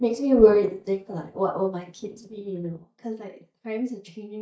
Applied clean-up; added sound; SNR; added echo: neural mask model DeepFilterNet 3.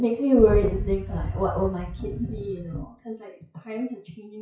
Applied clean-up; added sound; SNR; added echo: classical method WPE with log-MMSE.